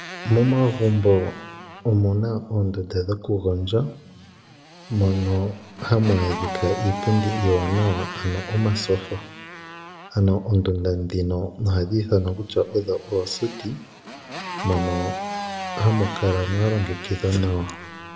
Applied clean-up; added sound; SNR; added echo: none; Motorcycle; 12 dB; reverberation time 0.8 s.